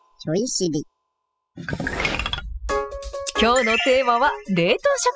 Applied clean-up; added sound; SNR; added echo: classical method spectral subtraction.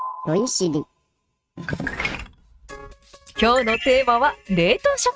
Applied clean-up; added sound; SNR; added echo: neural mask model RNNoise.